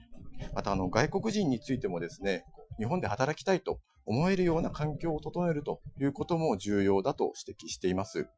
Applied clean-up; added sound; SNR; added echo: classical method Wiener filter.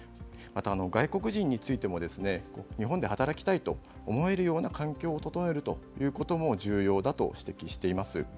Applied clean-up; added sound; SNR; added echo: none; none; none; none.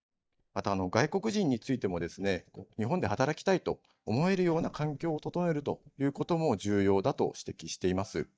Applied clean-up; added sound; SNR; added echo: neural mask model DeepFilterNet 3.